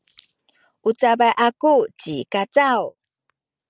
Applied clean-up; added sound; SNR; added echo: none; none; none; none.